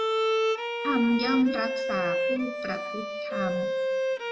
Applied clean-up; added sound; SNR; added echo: none; Bowed string instrument; -2 dB; reverberation time 0.8 s.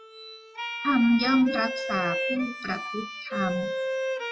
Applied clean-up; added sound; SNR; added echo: classical method WPE with log-MMSE.